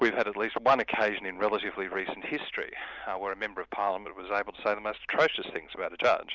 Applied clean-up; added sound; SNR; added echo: none; none; none; none.